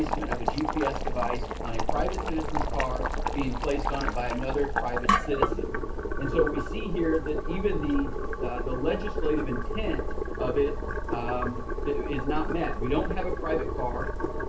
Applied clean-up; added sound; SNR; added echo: none; Boiling; -2 dB; reverberation time 0.3 s.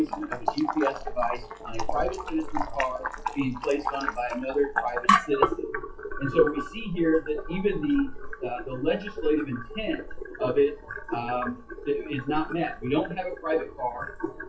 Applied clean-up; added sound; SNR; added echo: classical method WPE with log-MMSE.